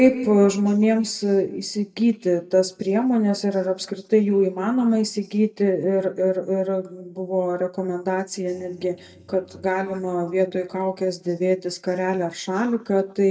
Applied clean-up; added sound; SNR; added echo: neural mask model DeepFilterNet 3.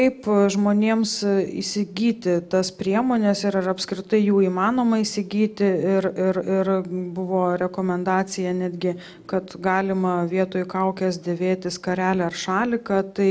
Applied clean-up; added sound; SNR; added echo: none; none; none; none.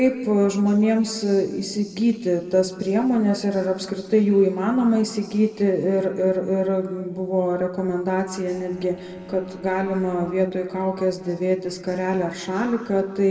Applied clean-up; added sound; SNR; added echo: neural separator model SepFormer DNS4.